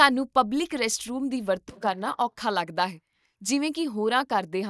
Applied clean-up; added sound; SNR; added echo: neural mask model DeepFilterNet 3.